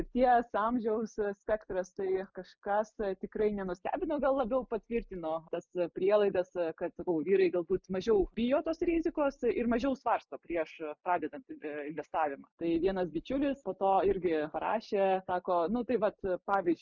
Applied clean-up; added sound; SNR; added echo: neural mask model Resemble Enhance denoiser.